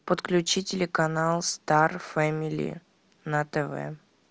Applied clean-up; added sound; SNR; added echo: none; none; none; none.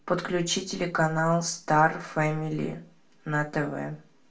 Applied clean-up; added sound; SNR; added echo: none; none; none; reverberation time 0.3 s.